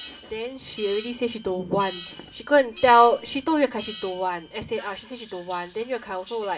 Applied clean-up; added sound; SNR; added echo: none; Alarm; 19 dB; reverberation time 0.2 s.